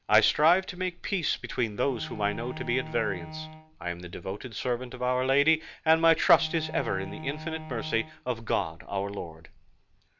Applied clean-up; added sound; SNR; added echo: none; Bowed string instrument; 16 dB; none.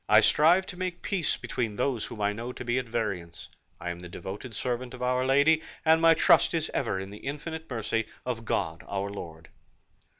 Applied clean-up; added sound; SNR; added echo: none; none; none; none.